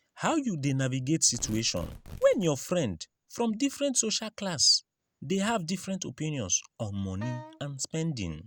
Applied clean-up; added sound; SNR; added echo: none; Wind instrument, woodwind instrument + Tearing; 18 dB; none.